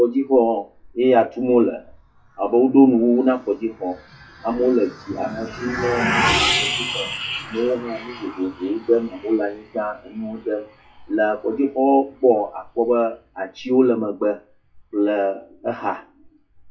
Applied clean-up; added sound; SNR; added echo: classical method WPE with log-MMSE.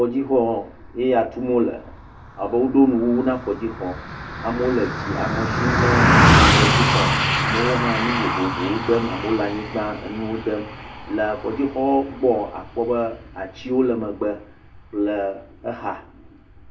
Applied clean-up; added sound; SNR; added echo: none; Car passing by; 0 dB; reverberation time 0.3 s.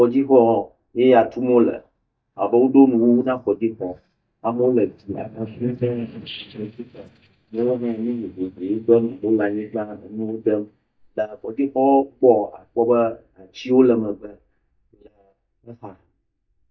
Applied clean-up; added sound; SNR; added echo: neural mask model DeepFilterNet 3.